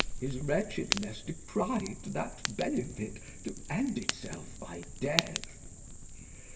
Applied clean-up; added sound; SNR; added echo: none; Fire; 3 dB; reverberation time 2.0 s.